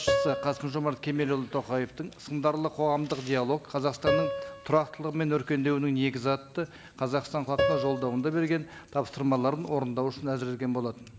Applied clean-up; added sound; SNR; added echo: none; Piano; 6 dB; none.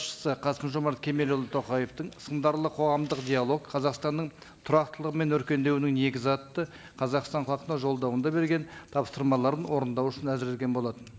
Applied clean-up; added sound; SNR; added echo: none; none; none; none.